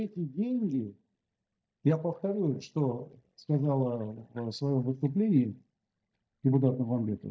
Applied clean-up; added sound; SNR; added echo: neural mask model DeepFilterNet 3.